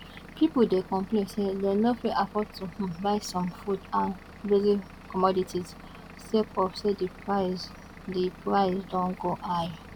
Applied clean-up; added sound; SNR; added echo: none; Engine / Vehicle; 18 dB; none.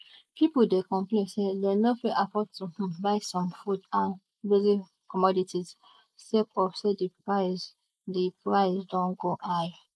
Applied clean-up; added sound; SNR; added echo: neural mask model Resemble Enhance denoiser.